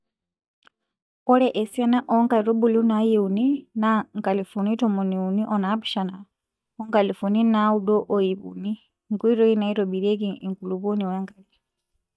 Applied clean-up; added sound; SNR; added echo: neural mask model DeepFilterNet 3.